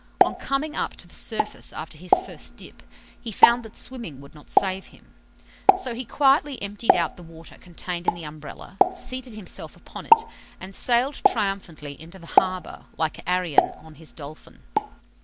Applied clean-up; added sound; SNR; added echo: none; Explosion; -3 dB; none.